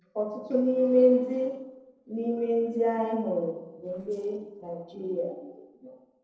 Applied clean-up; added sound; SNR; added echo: neural separator model SepFormer DNS4.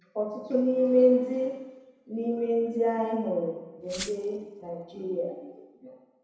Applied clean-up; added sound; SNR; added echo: none; Glass; 15 dB; reverberation time 1.0 s.